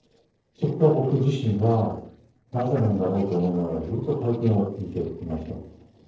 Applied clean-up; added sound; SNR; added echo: neural separator model SepFormer DNS4.